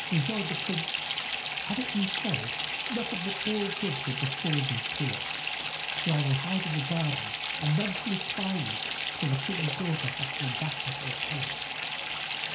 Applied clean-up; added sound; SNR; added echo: none; Fill (with liquid) / Bathtub (filling or washing); -1 dB; reverberation time 0.5 s.